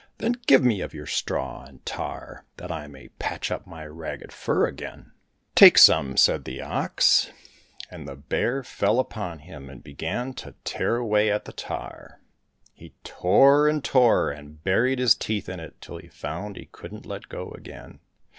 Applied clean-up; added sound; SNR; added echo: none; none; none; none.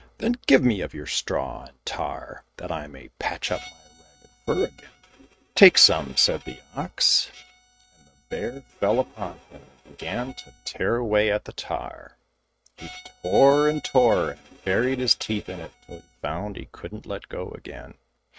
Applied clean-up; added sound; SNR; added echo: neural mask model RNNoise.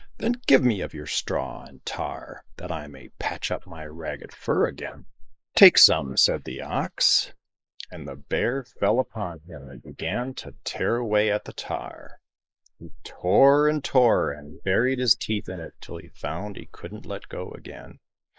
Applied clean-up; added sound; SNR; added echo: neural mask model Resemble Enhance denoiser.